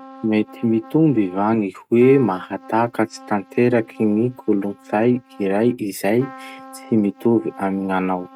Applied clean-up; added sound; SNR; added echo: neural mask model RNNoise.